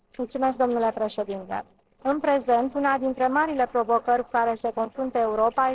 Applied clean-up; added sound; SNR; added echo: neural separator model SepFormer DNS4.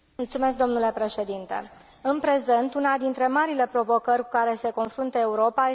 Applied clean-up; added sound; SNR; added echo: none; none; none; none.